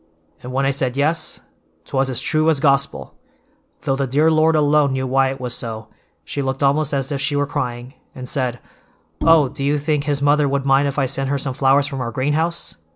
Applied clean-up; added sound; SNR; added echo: none; Bowed string instrument; 8 dB; none.